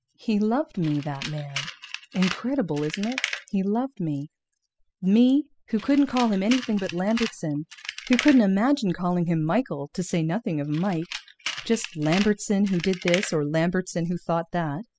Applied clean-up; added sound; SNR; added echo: classical method spectral subtraction.